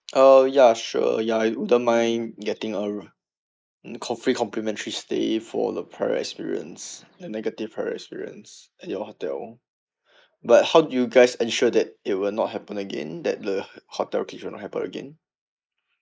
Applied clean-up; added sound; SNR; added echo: neural mask model Resemble Enhance denoiser.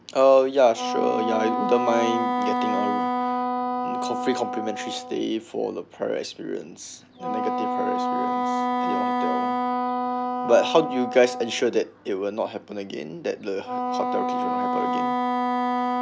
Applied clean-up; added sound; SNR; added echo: none; Wind instrument, woodwind instrument; 1 dB; none.